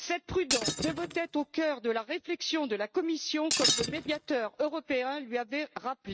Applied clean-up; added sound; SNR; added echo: neural mask model RNNoise.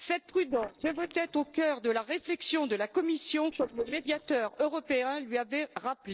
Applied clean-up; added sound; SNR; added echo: neural separator model SepFormer DNS4.